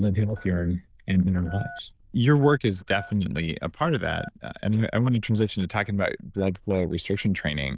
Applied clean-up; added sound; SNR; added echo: neural diffusion model UNIVERSE++.